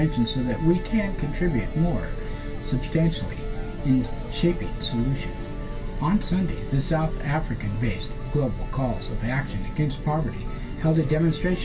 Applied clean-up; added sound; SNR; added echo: none; Musical instrument; 14 dB; reverberation time 0.1 s.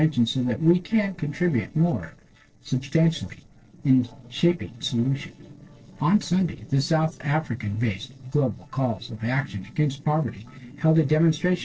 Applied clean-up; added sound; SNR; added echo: neural separator model SepFormer DNS4.